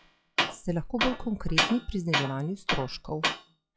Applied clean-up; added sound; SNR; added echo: classical method log-MMSE.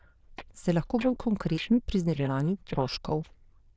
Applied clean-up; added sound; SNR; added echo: neural diffusion model UNIVERSE++.